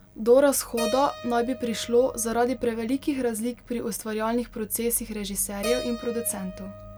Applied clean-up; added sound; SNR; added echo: none; Keyboard (musical); 14 dB; none.